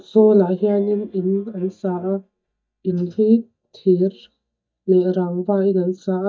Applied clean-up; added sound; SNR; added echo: neural mask model DeepFilterNet 3.